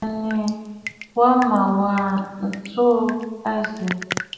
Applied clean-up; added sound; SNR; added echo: none; Drip; 14 dB; reverberation time 1.1 s.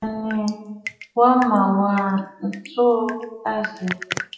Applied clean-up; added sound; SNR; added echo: classical method WPE with log-MMSE.